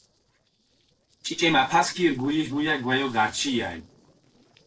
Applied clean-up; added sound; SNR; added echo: neural separator model SepFormer DNS4.